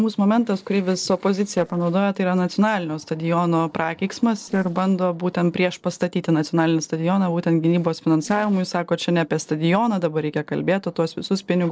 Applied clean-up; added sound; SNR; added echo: neural separator model SepFormer DNS4.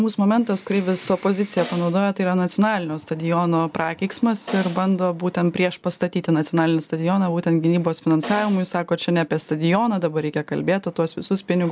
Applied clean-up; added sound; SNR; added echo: none; Snare drum; 16 dB; none.